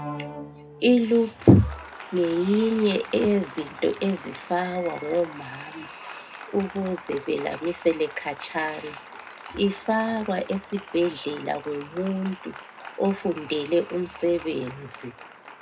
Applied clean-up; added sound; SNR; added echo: none; Applause; 16 dB; reverberation time 0.2 s.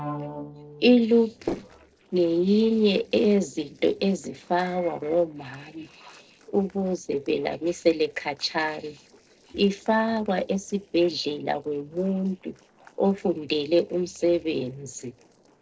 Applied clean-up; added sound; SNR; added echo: neural separator model SepFormer DNS4.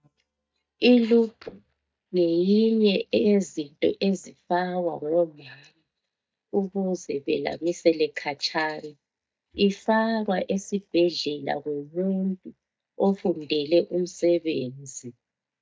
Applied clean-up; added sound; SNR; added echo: neural mask model DeepFilterNet 3.